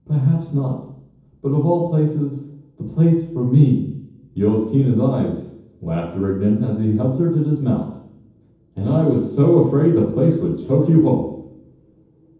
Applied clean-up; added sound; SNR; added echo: none; none; none; reverberation time 0.9 s.